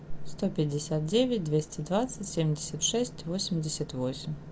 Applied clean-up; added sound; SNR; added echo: none; Engine / Boat, Water vehicle; 16 dB; none.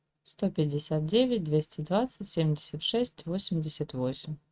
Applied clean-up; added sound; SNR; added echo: neural mask model RNNoise.